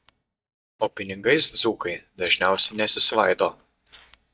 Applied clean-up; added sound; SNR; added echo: neural mask model DeepFilterNet 3.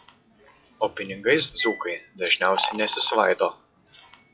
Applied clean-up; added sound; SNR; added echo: classical method WPE with log-MMSE.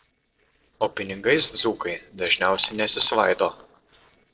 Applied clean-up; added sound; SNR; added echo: neural separator model SepFormer DNS4.